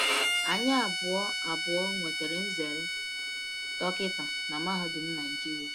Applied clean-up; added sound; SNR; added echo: none; Bowed string instrument; -3 dB; none.